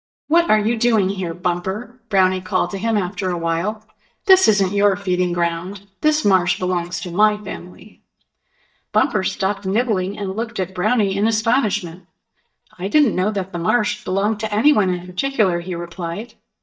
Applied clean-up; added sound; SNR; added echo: neural mask model DeepFilterNet 3.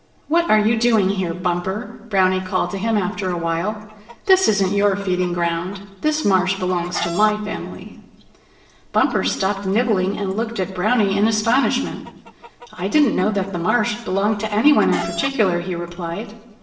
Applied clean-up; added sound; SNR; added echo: none; Chicken, rooster; 15 dB; reverberation time 0.8 s.